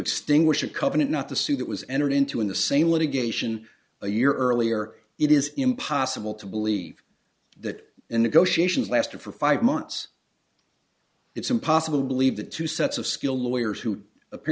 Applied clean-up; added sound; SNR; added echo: none; none; none; none.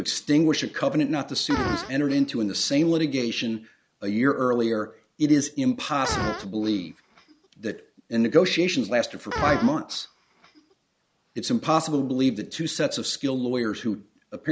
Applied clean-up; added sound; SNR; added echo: none; Fart; 11 dB; none.